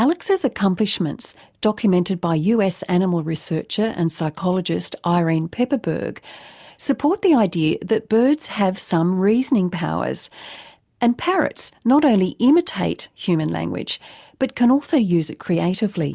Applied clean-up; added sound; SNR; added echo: none; none; none; none.